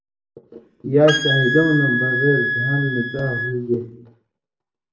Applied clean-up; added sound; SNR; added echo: none; Wind instrument, woodwind instrument; 2 dB; reverberation time 0.7 s.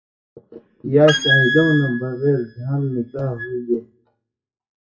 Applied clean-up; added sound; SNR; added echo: classical method WPE with log-MMSE.